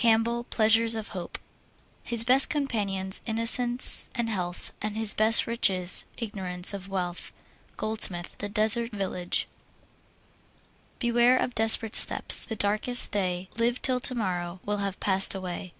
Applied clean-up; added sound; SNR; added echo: none; none; none; none.